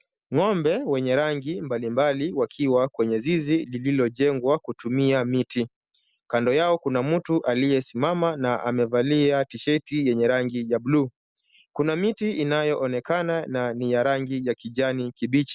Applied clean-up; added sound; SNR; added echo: none; none; none; none.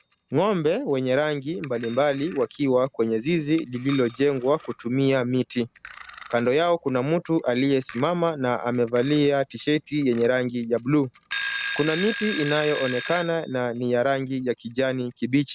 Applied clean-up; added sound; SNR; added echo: none; Alarm / Clock; 15 dB; none.